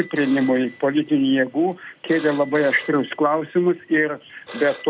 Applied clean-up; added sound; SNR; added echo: none; Telephone; 14 dB; none.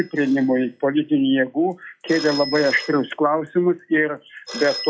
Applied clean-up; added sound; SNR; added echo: classical method log-MMSE.